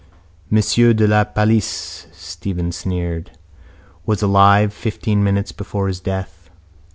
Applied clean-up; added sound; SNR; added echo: none; none; none; none.